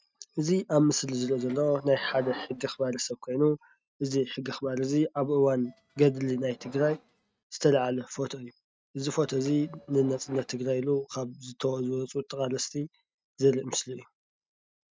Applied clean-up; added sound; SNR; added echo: neural mask model RNNoise.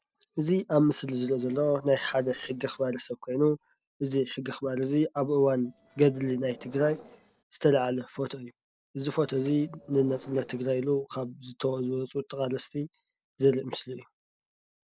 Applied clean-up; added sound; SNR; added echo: neural separator model SepFormer DNS4.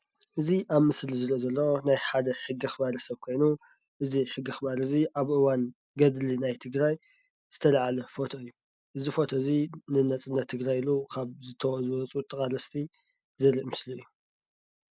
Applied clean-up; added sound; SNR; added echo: none; none; none; none.